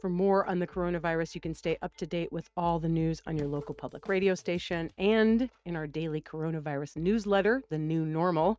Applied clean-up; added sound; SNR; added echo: neural mask model RNNoise.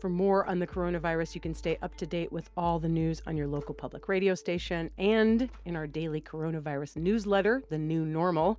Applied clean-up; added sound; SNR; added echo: none; none; none; none.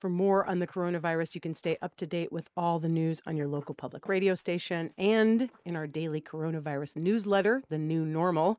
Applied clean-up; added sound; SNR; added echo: neural mask model Resemble Enhance denoiser.